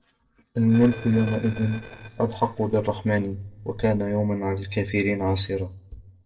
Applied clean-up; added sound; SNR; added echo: neural separator model SepFormer DNS4.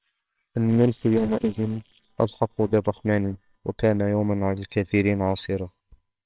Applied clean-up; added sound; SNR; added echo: neural separator model SepFormer WHAMR!.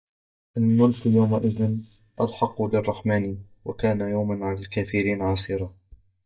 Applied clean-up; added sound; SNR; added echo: neural mask model DeepFilterNet 3.